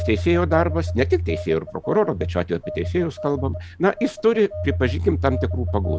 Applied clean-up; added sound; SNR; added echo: none; Telephone; 5 dB; none.